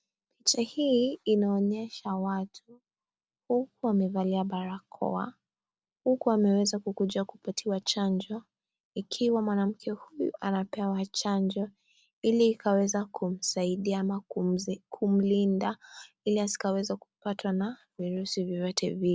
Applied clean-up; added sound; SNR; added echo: none; none; none; none.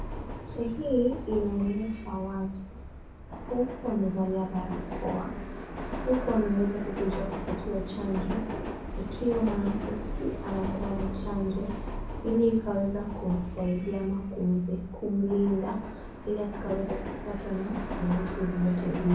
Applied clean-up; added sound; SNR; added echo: none; Subway, metro, underground; 6 dB; reverberation time 0.6 s.